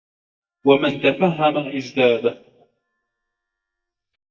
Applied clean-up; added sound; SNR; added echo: neural mask model DeepFilterNet 3.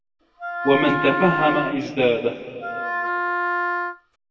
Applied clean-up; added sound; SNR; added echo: none; Wind instrument, woodwind instrument; 2 dB; reverberation time 2.2 s.